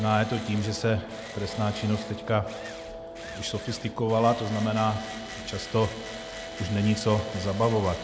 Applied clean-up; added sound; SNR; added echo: none; Guitar + Tools; 12 dB; none.